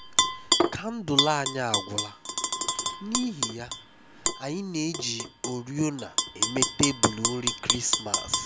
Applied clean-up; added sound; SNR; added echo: none; Tap / Glass; -2 dB; none.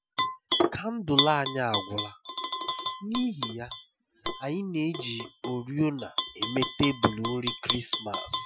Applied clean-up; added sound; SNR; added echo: classical method Wiener filter.